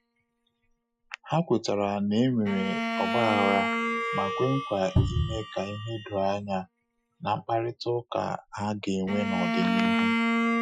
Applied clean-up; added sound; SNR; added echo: classical method Wiener filter.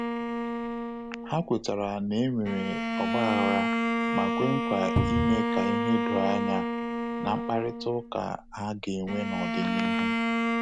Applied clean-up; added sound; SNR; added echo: none; Bowed string instrument + Cupboard open or close; -2 dB; none.